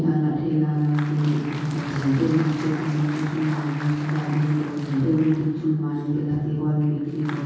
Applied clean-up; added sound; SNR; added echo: none; Applause; 16 dB; reverberation time 1.3 s.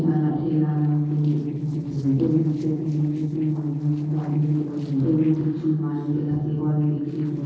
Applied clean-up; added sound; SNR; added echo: neural separator model SepFormer DNS4.